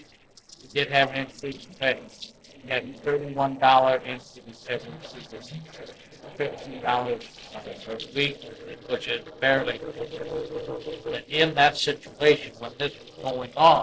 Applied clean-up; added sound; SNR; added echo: neural separator model SepFormer DNS4.